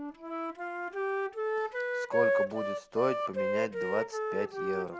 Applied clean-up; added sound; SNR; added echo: none; Wind instrument, woodwind instrument; -4 dB; none.